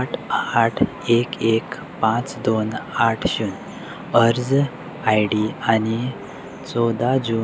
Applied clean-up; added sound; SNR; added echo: none; none; none; none.